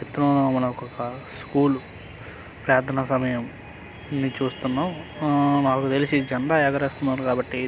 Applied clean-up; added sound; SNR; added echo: none; none; none; none.